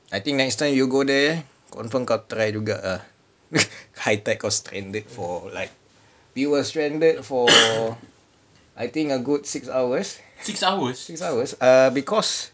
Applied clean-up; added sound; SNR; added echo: none; none; none; none.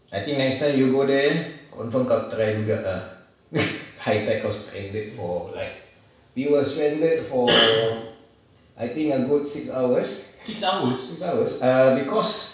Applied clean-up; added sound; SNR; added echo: none; none; none; reverberation time 0.7 s.